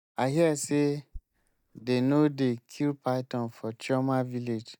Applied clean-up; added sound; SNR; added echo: neural mask model DeepFilterNet 3.